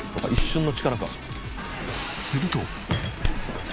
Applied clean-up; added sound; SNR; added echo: none; Door; 3 dB; none.